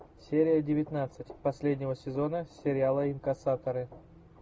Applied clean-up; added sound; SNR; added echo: none; none; none; none.